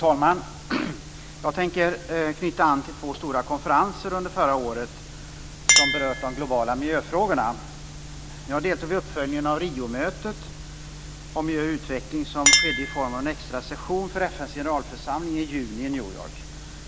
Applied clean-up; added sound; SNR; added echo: none; Chink, clink; 4 dB; none.